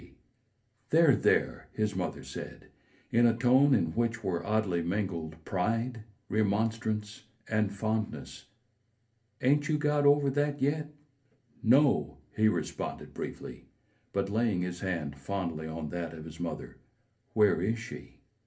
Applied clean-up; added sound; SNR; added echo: none; none; none; reverberation time 0.3 s.